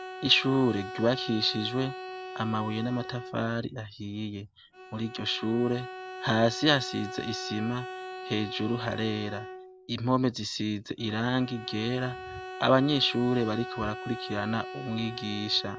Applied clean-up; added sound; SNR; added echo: none; Bowed string instrument; 11 dB; none.